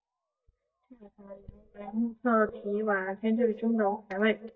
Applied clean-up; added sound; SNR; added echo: neural mask model DeepFilterNet 3.